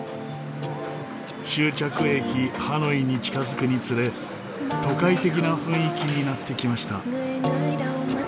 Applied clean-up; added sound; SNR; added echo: none; none; none; none.